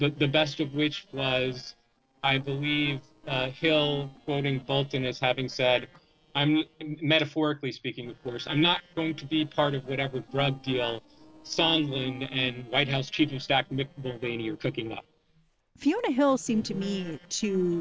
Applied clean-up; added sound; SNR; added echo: neural separator model SepFormer DNS4.